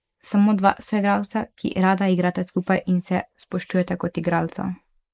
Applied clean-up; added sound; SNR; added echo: neural mask model Resemble Enhance denoiser.